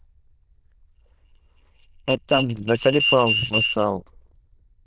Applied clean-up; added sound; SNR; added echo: neural diffusion model UNIVERSE++.